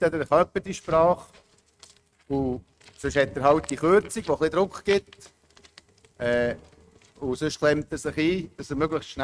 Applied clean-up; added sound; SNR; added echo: neural mask model RNNoise.